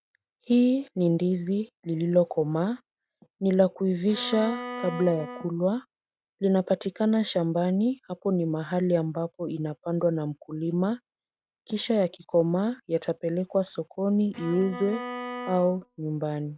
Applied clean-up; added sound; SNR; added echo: neural mask model RNNoise.